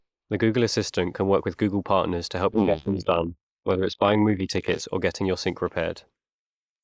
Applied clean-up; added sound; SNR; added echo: neural mask model Resemble Enhance denoiser.